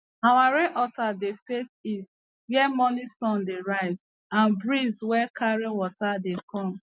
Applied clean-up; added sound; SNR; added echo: none; none; none; none.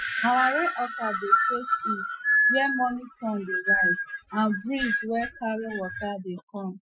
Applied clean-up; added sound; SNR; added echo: classical method Wiener filter.